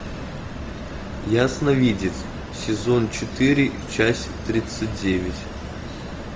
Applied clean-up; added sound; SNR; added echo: none; none; none; none.